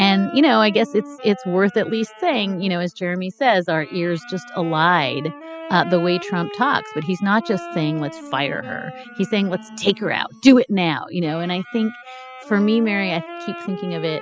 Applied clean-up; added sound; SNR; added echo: classical method spectral subtraction.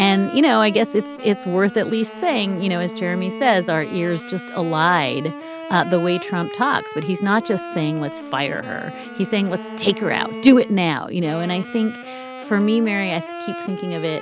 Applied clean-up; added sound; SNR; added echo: none; Wind instrument, woodwind instrument + Bowed string instrument; 12 dB; none.